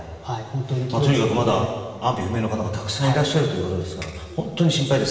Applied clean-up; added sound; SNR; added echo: none; none; none; reverberation time 1.4 s.